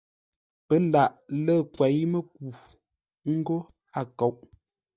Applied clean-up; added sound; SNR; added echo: neural mask model DeepFilterNet 3.